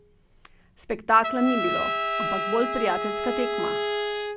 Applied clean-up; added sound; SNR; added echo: none; Trumpet + Bowed string instrument; 1 dB; none.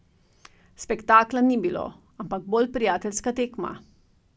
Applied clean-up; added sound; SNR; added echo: none; none; none; none.